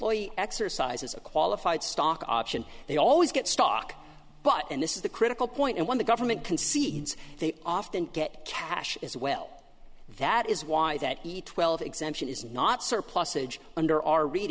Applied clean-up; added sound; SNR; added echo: none; Buzz; 18 dB; none.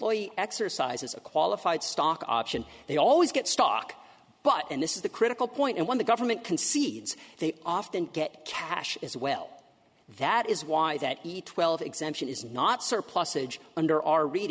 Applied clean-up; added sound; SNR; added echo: none; none; none; none.